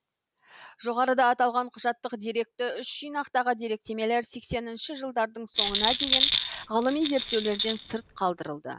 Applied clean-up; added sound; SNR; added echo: none; Rattle; -4 dB; none.